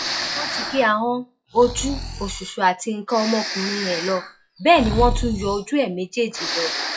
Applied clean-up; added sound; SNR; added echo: classical method log-MMSE.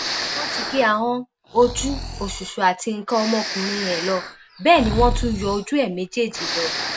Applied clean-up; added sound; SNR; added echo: none; Breathing; 6 dB; none.